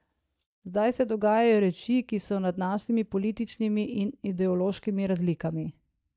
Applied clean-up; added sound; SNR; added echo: neural mask model DeepFilterNet 3.